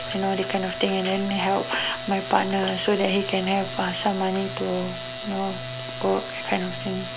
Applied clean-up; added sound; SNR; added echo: none; Wind instrument, woodwind instrument; 12 dB; none.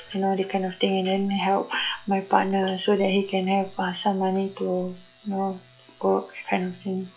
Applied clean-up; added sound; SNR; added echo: classical method log-MMSE.